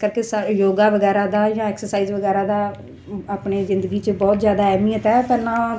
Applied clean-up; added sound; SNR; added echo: none; none; none; none.